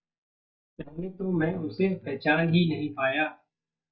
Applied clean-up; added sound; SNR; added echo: neural mask model DeepFilterNet 3.